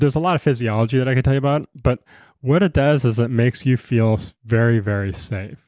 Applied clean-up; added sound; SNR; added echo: none; none; none; none.